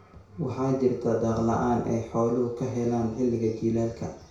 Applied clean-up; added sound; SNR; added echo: none; none; none; reverberation time 0.6 s.